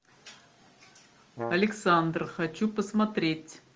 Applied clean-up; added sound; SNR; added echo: none; Brass instrument; 11 dB; none.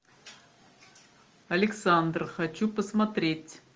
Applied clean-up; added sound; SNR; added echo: none; none; none; none.